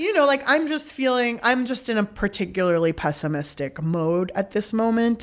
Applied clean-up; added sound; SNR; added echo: none; none; none; none.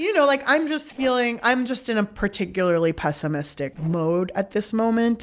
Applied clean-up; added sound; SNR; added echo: neural separator model SepFormer DNS4.